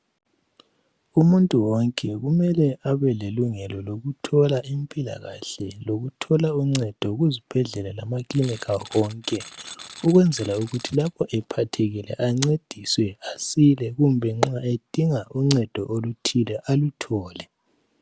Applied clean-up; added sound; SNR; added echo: none; Tools; 18 dB; none.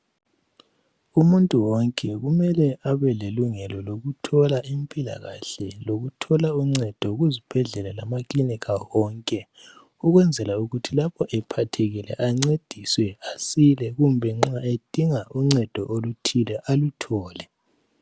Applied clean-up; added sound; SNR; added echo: none; none; none; none.